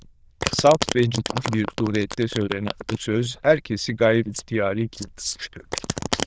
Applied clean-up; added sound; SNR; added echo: neural diffusion model UNIVERSE++.